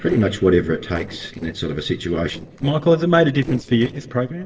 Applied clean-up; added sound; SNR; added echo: neural separator model SepFormer DNS4.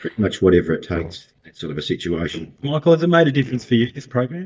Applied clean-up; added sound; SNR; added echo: neural mask model DeepFilterNet 3.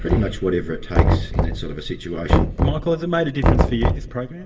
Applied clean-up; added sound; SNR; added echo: none; Knock; -3 dB; reverberation time 1.9 s.